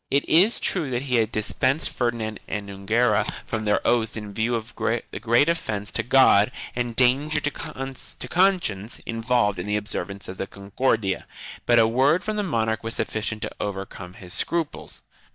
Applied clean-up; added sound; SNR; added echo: neural mask model DeepFilterNet 3.